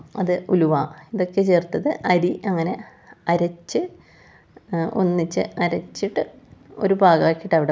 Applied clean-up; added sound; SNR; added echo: none; none; none; none.